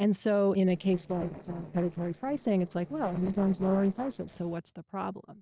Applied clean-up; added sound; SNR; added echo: neural separator model SepFormer DNS4.